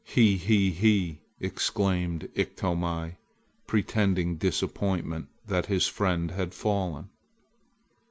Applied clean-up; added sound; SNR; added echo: none; none; none; none.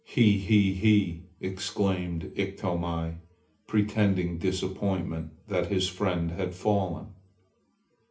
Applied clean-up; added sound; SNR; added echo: none; none; none; reverberation time 0.3 s.